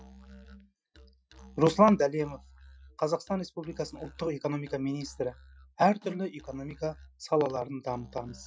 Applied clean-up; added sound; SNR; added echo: classical method Wiener filter.